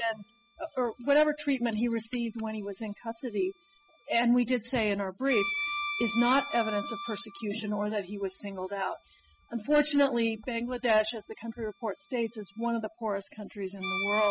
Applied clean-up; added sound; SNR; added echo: classical method spectral subtraction.